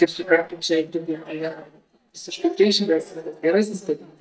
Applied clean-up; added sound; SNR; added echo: neural mask model DeepFilterNet 3.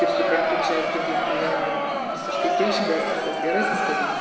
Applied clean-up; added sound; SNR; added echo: none; Crowd; -4 dB; reverberation time 1.5 s.